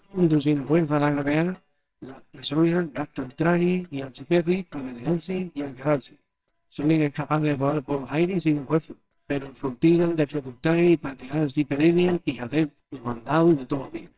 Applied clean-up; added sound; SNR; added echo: neural separator model SepFormer WHAMR!.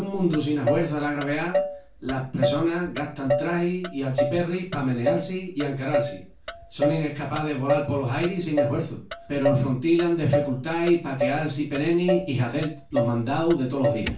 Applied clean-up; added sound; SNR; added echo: none; Motor vehicle (road); 4 dB; reverberation time 0.3 s.